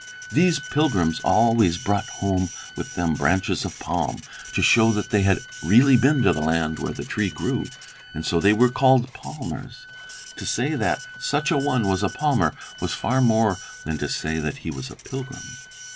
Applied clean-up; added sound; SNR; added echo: none; Wind instrument, woodwind instrument + Printer; 16 dB; none.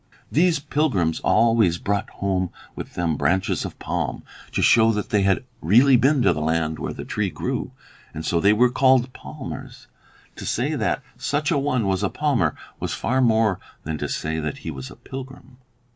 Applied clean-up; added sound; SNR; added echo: none; none; none; none.